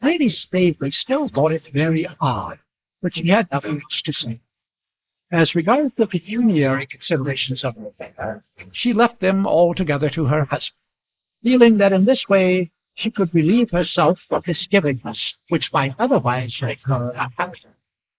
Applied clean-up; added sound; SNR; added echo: neural mask model Resemble Enhance denoiser.